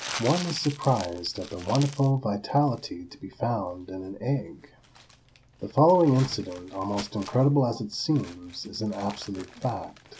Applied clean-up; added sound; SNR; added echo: none; Crumpling, crinkling; 17 dB; none.